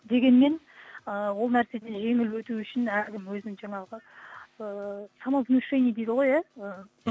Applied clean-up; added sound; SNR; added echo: none; none; none; none.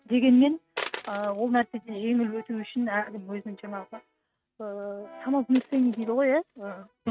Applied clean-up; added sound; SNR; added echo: neural mask model RNNoise.